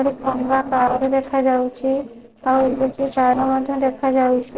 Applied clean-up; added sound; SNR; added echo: neural separator model SepFormer DNS4.